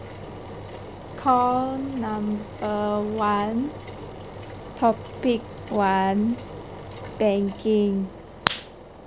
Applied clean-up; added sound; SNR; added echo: none; Engine; 12 dB; none.